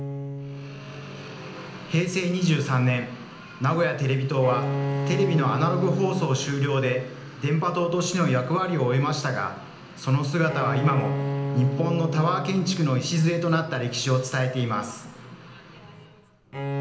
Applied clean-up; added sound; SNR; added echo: none; Bowed string instrument; 8 dB; reverberation time 0.8 s.